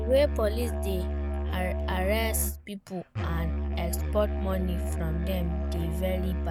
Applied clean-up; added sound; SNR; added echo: none; Musical instrument; -2 dB; none.